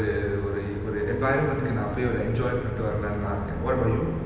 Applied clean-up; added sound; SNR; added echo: none; none; none; none.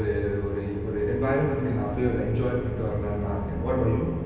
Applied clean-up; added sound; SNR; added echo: none; none; none; reverberation time 0.3 s.